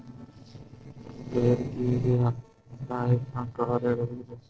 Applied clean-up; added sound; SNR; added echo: neural separator model SepFormer DNS4.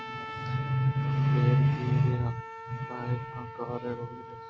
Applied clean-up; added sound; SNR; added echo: none; Trumpet; 12 dB; none.